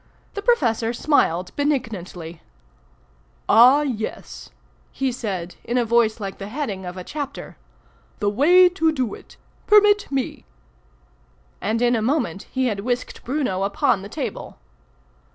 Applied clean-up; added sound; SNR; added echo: none; none; none; none.